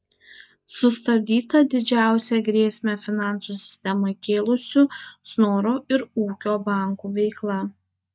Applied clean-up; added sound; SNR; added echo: neural mask model DeepFilterNet 3.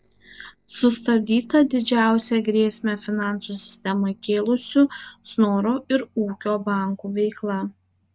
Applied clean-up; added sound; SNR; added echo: neural separator model SepFormer DNS4.